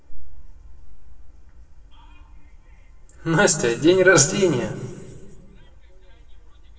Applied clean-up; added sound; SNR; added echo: none; none; none; reverberation time 2.0 s.